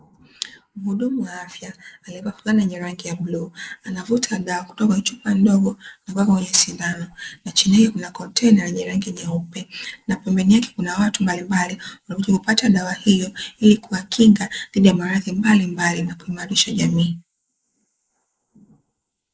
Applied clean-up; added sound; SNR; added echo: neural mask model Resemble Enhance denoiser.